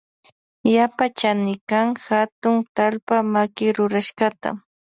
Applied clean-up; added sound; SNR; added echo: none; none; none; none.